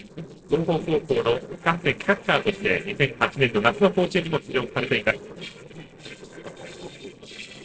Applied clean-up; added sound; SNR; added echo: neural separator model SepFormer DNS4.